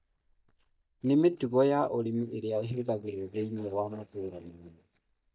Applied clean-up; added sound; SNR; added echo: neural mask model DeepFilterNet 3.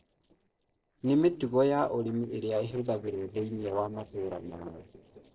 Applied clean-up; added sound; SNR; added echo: neural separator model SepFormer DNS4.